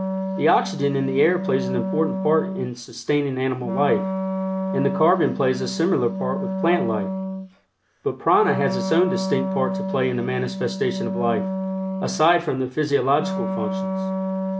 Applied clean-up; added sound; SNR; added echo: none; Wind instrument, woodwind instrument; 4 dB; none.